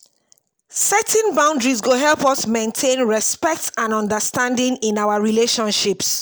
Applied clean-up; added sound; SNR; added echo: none; none; none; none.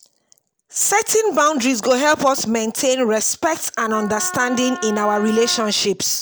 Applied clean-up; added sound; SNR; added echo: none; Wind instrument, woodwind instrument; 13 dB; none.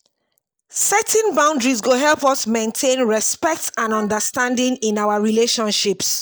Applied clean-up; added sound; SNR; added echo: neural mask model DeepFilterNet 3.